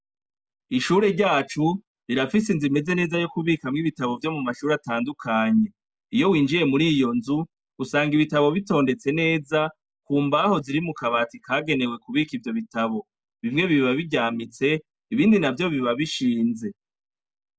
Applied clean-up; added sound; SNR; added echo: none; none; none; none.